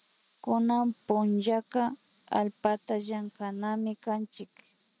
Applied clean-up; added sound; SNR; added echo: neural mask model RNNoise.